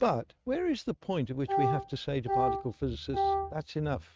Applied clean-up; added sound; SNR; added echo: neural mask model RNNoise.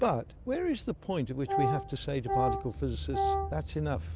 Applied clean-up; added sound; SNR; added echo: none; Wind instrument, woodwind instrument; 0 dB; none.